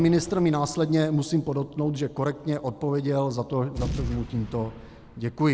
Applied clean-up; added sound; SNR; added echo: none; Boom; 13 dB; none.